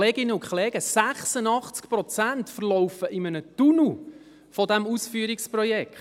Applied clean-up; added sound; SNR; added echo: none; none; none; none.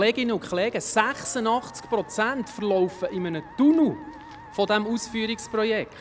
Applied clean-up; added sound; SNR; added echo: none; Musical instrument + Walk, footsteps / Bell; 19 dB; none.